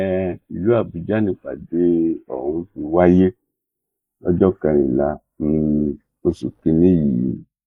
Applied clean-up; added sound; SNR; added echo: neural mask model Resemble Enhance denoiser.